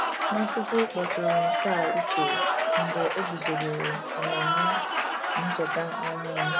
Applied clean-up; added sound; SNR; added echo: none; Applause; -5 dB; none.